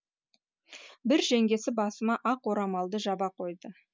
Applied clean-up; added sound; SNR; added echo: none; none; none; none.